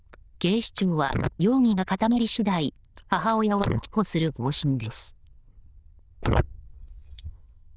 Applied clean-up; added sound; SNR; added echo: neural diffusion model UNIVERSE++.